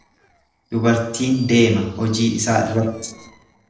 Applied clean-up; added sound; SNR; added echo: neural separator model SepFormer DNS4.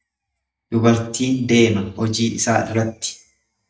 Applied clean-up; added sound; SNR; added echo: neural mask model DeepFilterNet 3.